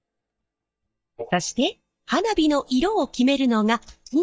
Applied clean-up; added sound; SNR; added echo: neural mask model DeepFilterNet 3.